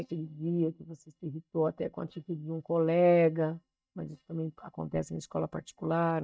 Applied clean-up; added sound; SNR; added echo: neural mask model DeepFilterNet 3.